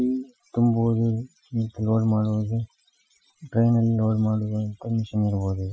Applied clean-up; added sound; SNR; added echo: classical method Wiener filter.